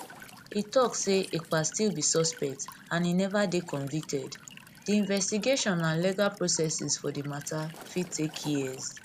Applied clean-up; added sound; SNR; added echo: none; Walk, footsteps / Stream / Trickle, dribble / Chirp, tweet; 19 dB; none.